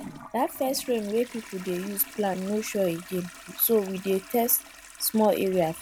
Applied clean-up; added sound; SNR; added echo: none; Toilet flush; 17 dB; none.